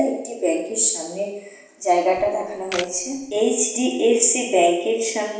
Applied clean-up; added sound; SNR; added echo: none; Camera; 15 dB; reverberation time 0.9 s.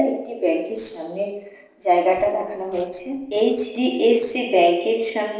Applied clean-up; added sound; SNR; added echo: neural separator model SepFormer DNS4.